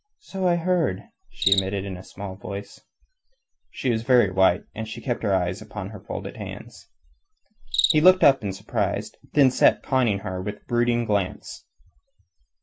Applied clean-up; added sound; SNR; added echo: none; Cricket; 12 dB; none.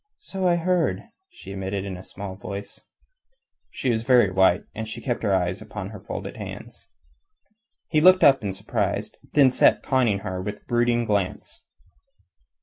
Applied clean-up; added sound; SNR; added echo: none; none; none; none.